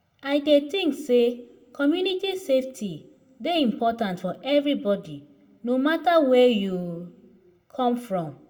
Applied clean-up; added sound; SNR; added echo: none; none; none; reverberation time 0.4 s.